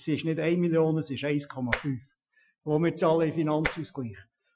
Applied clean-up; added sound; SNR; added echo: classical method Wiener filter.